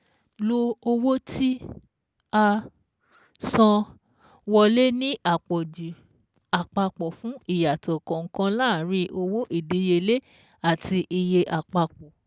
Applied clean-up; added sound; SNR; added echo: none; none; none; none.